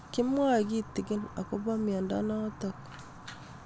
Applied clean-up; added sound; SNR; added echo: none; Fire; 15 dB; none.